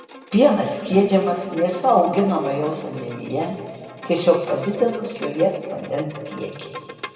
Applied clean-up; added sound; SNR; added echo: none; Bowed string instrument; 18 dB; reverberation time 2.1 s.